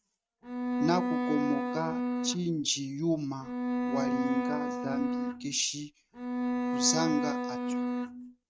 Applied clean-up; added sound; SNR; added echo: neural mask model RNNoise.